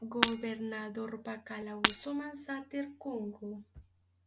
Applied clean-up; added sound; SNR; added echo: none; Shatter; -3 dB; none.